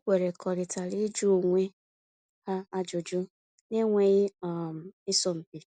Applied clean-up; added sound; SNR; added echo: none; none; none; none.